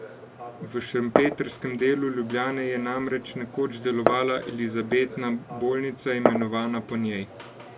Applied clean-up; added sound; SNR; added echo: none; Glass; 5 dB; none.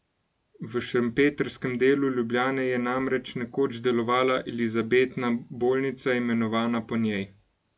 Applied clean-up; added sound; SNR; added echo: none; none; none; none.